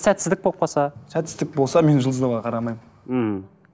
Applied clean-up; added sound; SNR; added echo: none; none; none; none.